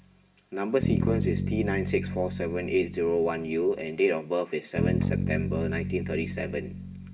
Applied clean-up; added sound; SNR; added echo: none; Bass guitar; 2 dB; reverberation time 0.5 s.